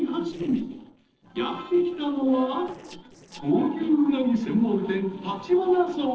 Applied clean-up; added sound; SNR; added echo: neural separator model SepFormer DNS4.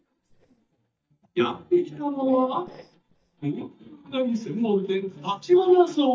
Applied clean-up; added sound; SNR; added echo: neural mask model DeepFilterNet 3.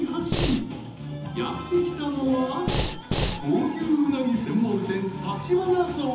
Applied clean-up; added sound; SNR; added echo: none; Breathing; 1 dB; reverberation time 0.8 s.